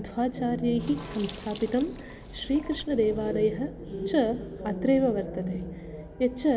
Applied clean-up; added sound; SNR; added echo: none; Sink (filling or washing); 18 dB; none.